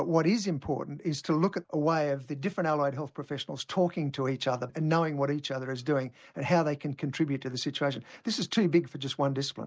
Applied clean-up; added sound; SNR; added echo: none; none; none; none.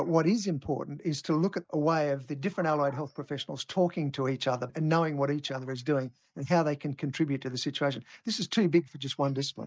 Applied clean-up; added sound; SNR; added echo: neural mask model DeepFilterNet 3.